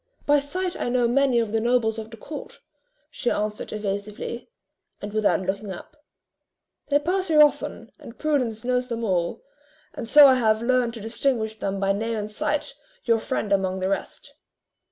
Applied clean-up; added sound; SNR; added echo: none; none; none; none.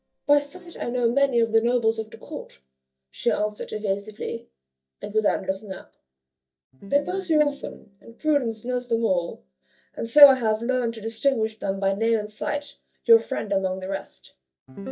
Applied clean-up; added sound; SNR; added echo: neural mask model DeepFilterNet 3.